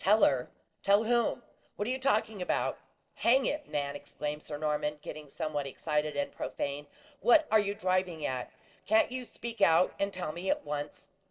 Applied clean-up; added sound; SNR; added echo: neural separator model SepFormer DNS4.